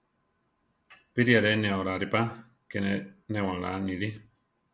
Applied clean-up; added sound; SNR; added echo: none; none; none; none.